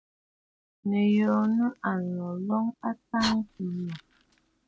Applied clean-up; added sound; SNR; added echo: none; Fire; 15 dB; none.